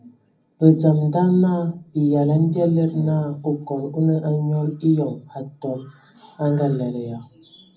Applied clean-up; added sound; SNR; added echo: none; none; none; reverberation time 0.4 s.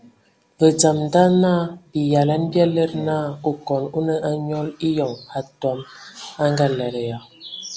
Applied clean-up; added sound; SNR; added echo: none; none; none; none.